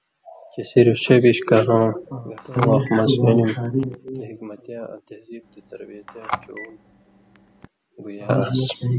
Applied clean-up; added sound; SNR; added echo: none; Telephone; 15 dB; none.